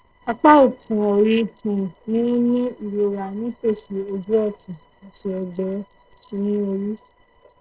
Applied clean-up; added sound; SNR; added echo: neural separator model SepFormer DNS4.